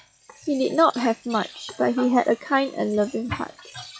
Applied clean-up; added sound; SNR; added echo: classical method log-MMSE.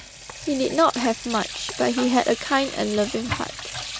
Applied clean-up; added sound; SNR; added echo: none; Sink (filling or washing) / Water tap, faucet; 10 dB; none.